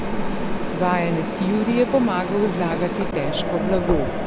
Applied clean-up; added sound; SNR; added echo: none; Mechanisms; 1 dB; none.